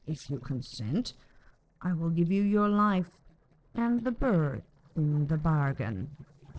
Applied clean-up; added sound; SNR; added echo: neural separator model SepFormer DNS4.